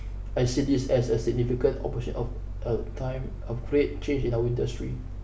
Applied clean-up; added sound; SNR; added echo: none; Mechanical fan; 6 dB; reverberation time 0.6 s.